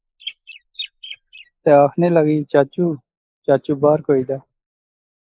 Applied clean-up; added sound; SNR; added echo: neural mask model Resemble Enhance denoiser.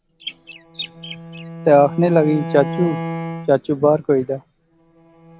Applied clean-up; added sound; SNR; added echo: none; Bowed string instrument; 11 dB; none.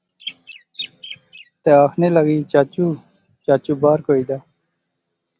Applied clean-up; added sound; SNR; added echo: none; none; none; none.